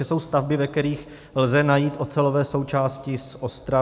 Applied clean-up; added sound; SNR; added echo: none; none; none; none.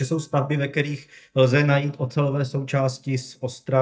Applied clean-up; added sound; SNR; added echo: neural mask model DeepFilterNet 3.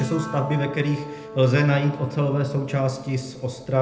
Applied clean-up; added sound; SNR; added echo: none; Piano; 14 dB; reverberation time 0.8 s.